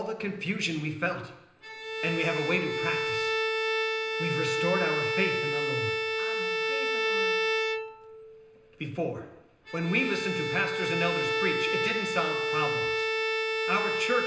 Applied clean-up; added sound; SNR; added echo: none; Bowed string instrument; -3 dB; reverberation time 0.9 s.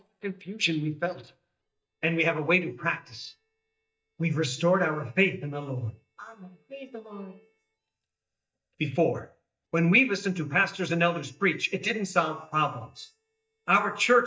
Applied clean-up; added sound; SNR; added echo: neural mask model DeepFilterNet 3.